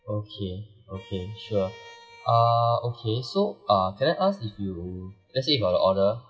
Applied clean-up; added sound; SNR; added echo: classical method WPE with log-MMSE.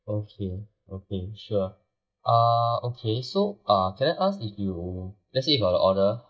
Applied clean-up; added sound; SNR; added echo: neural mask model DeepFilterNet 3.